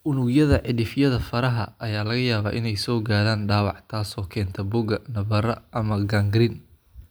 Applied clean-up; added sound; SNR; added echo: none; none; none; none.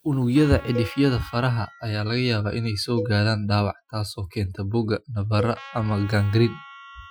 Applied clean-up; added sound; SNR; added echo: classical method Wiener filter.